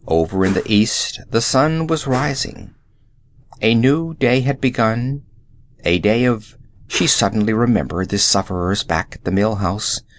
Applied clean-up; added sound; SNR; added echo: none; Whoosh, swoosh, swish; 18 dB; none.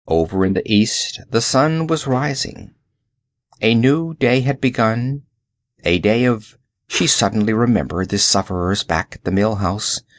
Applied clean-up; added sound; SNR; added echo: neural mask model DeepFilterNet 3.